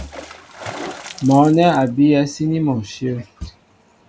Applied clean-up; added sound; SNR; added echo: none; Water / Splash, splatter; 19 dB; none.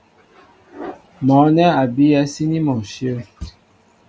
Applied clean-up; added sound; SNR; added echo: none; none; none; none.